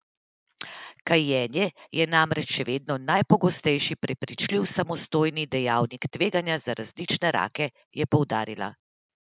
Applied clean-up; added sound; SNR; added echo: none; none; none; none.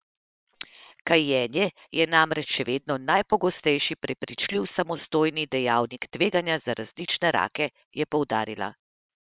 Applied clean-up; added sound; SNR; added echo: neural separator model SepFormer WHAM!.